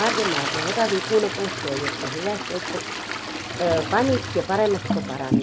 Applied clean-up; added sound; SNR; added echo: none; Toilet flush; 2 dB; none.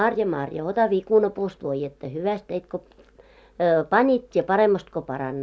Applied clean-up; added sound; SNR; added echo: none; none; none; none.